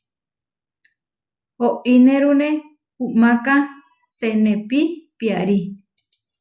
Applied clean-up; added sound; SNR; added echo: none; none; none; none.